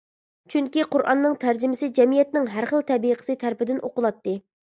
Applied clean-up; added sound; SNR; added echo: none; none; none; none.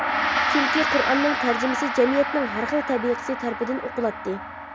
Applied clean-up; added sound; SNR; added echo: none; Gong; 1 dB; none.